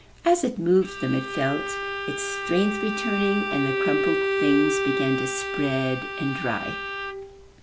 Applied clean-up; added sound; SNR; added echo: none; Bowed string instrument; 2 dB; none.